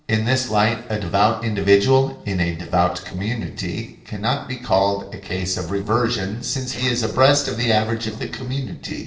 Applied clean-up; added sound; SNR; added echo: neural separator model SepFormer DNS4.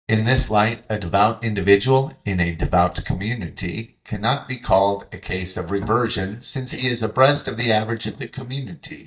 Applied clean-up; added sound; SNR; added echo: neural mask model DeepFilterNet 3.